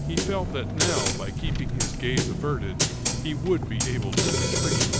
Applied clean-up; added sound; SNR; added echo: none; Snare drum + Engine / Car; -5 dB; none.